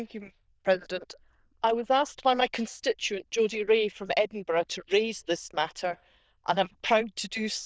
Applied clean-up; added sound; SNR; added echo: neural diffusion model UNIVERSE++.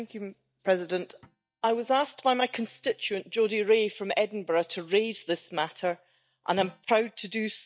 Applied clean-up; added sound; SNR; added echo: neural mask model DeepFilterNet 3.